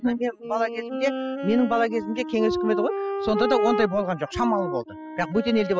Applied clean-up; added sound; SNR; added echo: classical method spectral subtraction.